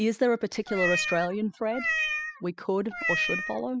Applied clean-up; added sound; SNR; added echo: classical method spectral subtraction.